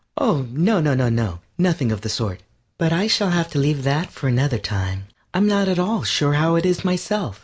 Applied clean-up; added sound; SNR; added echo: none; none; none; none.